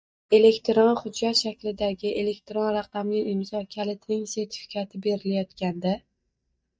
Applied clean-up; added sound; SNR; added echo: neural mask model DeepFilterNet 3.